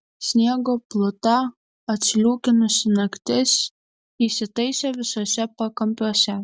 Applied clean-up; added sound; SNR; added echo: none; none; none; none.